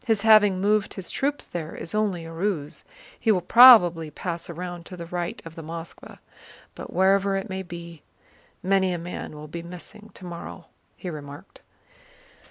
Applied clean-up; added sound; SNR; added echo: none; none; none; none.